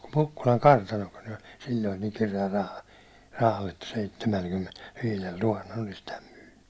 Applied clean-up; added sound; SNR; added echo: none; none; none; none.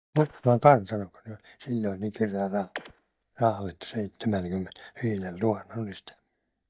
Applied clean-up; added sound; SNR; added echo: neural mask model DeepFilterNet 3.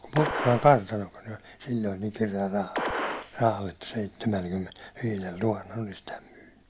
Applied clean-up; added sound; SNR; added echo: none; Gunshot, gunfire; 6 dB; none.